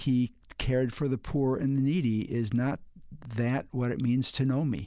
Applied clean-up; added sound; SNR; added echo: none; none; none; none.